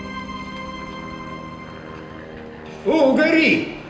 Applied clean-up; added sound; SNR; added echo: none; Aircraft; 15 dB; reverberation time 0.9 s.